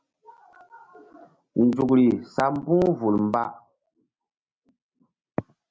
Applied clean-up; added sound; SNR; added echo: none; none; none; none.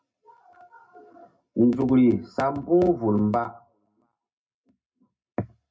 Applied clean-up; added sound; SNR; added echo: none; none; none; reverberation time 0.2 s.